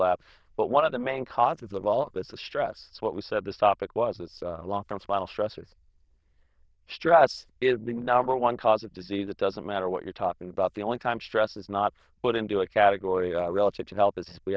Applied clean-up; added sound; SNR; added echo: neural diffusion model UNIVERSE++.